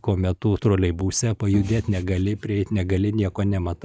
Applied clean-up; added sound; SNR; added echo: classical method log-MMSE.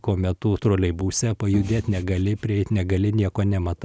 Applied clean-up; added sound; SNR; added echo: none; Bowed string instrument; 17 dB; none.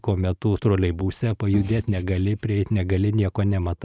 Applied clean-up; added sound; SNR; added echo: neural mask model RNNoise.